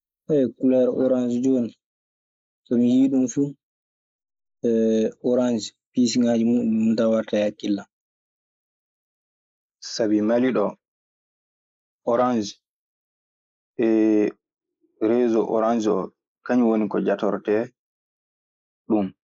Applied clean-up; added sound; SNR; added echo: neural mask model Resemble Enhance denoiser.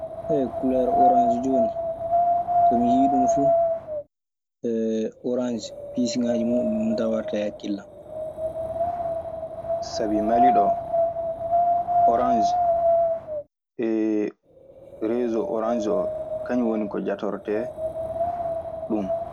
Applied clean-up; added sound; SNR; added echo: none; Wind; -3 dB; none.